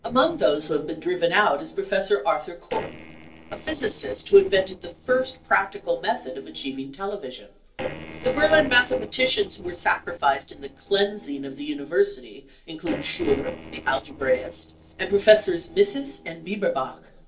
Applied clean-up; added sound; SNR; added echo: neural separator model SepFormer DNS4.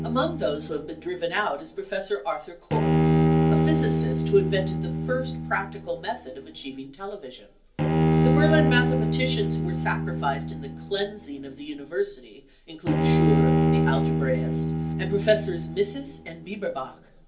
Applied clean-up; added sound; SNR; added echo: none; Bowed string instrument; -4 dB; reverberation time 0.3 s.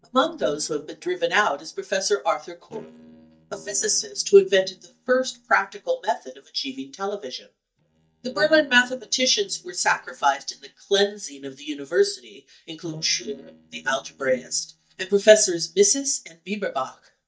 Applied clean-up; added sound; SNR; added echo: neural mask model DeepFilterNet 3.